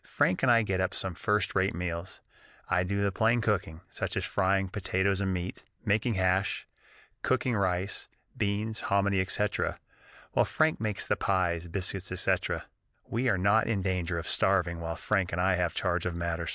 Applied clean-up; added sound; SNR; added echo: none; none; none; none.